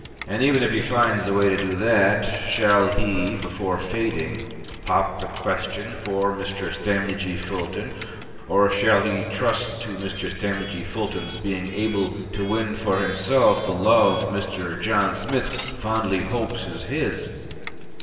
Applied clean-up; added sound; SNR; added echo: none; Coin (dropping) / Alarm; 17 dB; reverberation time 1.8 s.